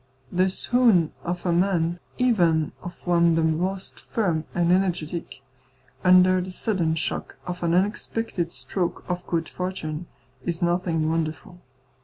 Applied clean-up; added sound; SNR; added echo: none; none; none; none.